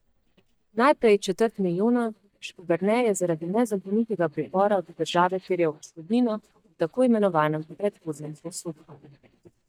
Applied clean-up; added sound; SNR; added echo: neural mask model DeepFilterNet 3.